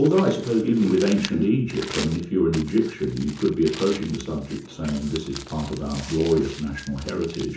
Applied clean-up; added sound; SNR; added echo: none; Crumpling, crinkling; 16 dB; reverberation time 0.6 s.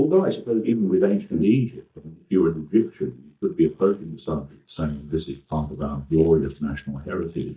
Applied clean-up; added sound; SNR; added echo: neural mask model DeepFilterNet 3.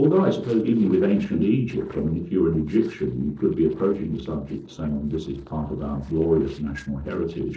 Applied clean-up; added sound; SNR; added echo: neural separator model SepFormer DNS4.